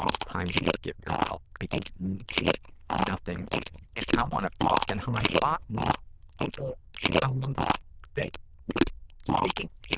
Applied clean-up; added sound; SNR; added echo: neural diffusion model UNIVERSE++.